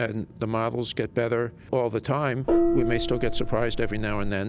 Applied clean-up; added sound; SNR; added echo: none; Gong; -2 dB; none.